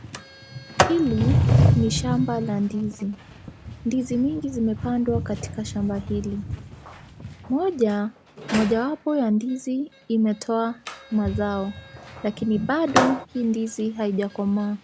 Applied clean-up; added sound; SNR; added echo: none; Sliding door; 2 dB; none.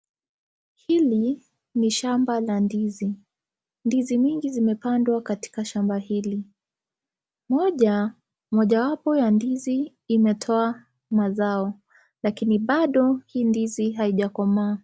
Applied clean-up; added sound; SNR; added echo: none; none; none; none.